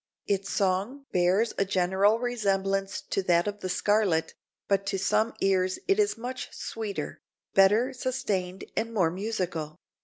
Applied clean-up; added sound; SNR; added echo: none; none; none; none.